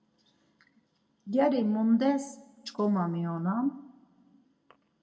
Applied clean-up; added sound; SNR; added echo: none; none; none; reverberation time 0.8 s.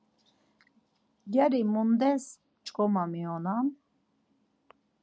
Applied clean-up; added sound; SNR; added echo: none; none; none; none.